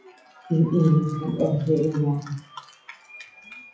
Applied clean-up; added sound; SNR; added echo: classical method WPE with log-MMSE.